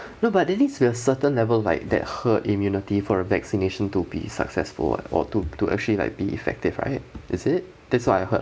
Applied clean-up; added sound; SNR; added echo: none; none; none; none.